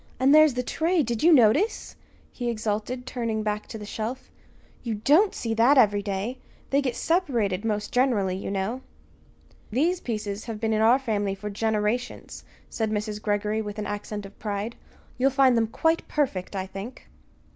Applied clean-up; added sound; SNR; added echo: none; none; none; none.